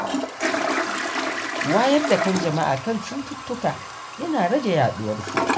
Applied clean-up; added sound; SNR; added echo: none; Toilet flush; 3 dB; none.